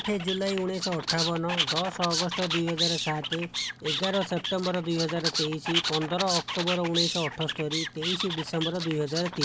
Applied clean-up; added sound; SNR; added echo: none; Animal; 2 dB; none.